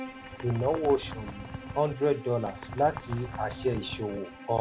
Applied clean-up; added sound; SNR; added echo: none; Bird + Bowed string instrument; 11 dB; none.